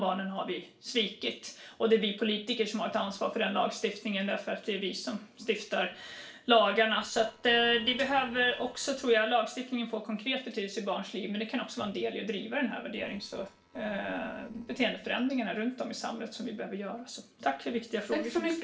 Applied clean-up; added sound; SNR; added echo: neural separator model SepFormer DNS4.